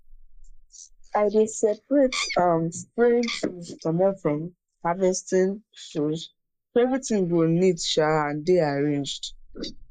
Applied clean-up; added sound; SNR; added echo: neural mask model Resemble Enhance denoiser.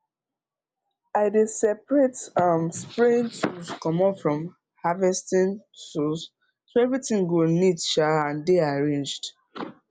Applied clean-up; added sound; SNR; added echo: none; none; none; none.